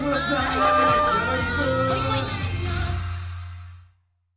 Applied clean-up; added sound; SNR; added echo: none; Wind instrument, woodwind instrument; 0 dB; reverberation time 1.4 s.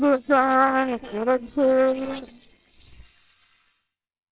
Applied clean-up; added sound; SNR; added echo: neural separator model SepFormer WHAMR!.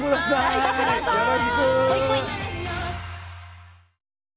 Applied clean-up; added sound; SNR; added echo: none; none; none; none.